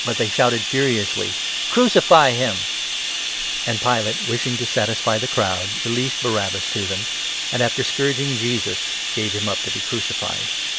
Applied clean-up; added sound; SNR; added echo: none; Bathtub (filling or washing); 2 dB; none.